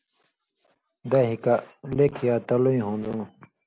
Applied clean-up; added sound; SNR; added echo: none; none; none; none.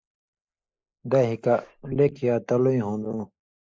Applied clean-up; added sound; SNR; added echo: neural mask model Resemble Enhance denoiser.